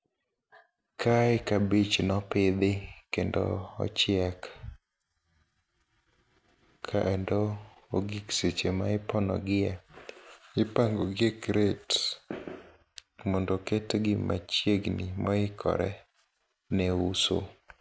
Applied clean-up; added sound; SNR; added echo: none; none; none; none.